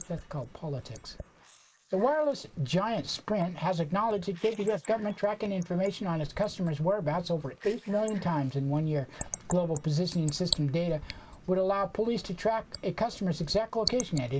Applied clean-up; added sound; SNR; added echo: neural mask model Resemble Enhance denoiser.